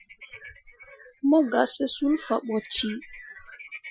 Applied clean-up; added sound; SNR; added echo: classical method Wiener filter.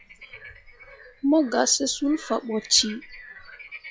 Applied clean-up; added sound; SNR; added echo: classical method log-MMSE.